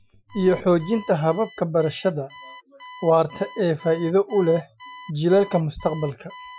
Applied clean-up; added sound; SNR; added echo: classical method Wiener filter.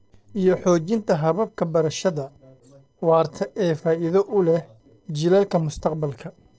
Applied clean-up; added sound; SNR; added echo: neural separator model SepFormer DNS4.